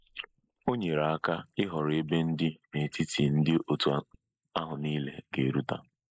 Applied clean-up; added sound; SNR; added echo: neural mask model Resemble Enhance denoiser.